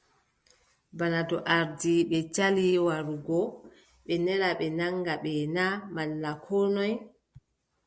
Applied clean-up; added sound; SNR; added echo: none; none; none; none.